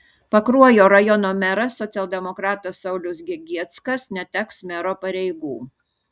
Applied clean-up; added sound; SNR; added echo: none; none; none; none.